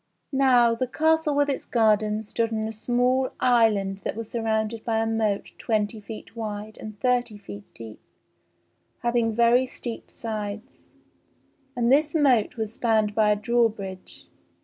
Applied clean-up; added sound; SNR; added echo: none; none; none; none.